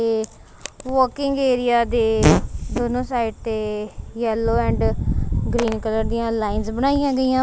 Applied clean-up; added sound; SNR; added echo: none; Fart; 9 dB; none.